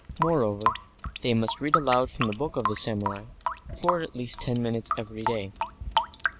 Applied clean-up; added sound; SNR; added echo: none; Drip / Sink (filling or washing) / Water tap, faucet; 2 dB; none.